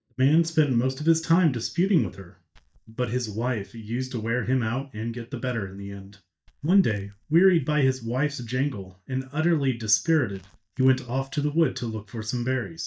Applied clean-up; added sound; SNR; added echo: neural mask model DeepFilterNet 3.